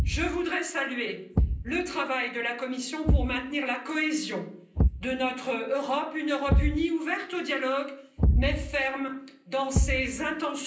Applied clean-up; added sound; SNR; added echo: none; Thump, thud; 0 dB; reverberation time 0.6 s.